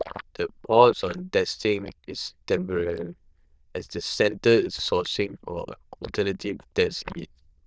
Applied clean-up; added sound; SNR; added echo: neural diffusion model UNIVERSE++.